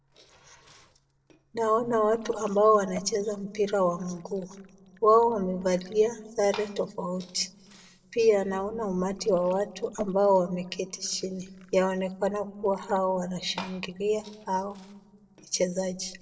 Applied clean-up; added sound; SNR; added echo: neural separator model SepFormer DNS4.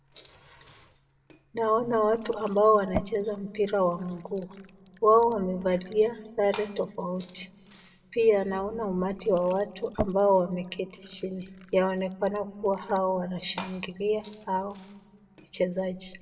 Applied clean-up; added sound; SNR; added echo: none; Fill (with liquid) / Glass; 17 dB; reverberation time 0.7 s.